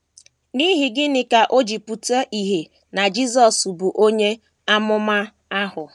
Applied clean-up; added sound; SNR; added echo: none; none; none; none.